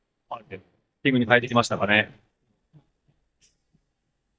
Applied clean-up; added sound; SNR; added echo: neural mask model DeepFilterNet 3.